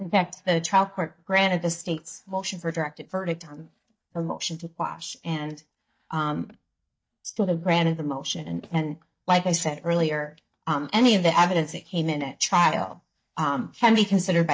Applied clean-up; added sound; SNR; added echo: neural mask model DeepFilterNet 3.